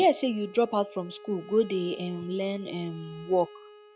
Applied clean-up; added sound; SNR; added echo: none; Bowed string instrument; 19 dB; none.